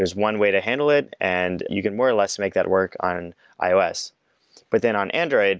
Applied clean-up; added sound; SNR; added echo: none; none; none; none.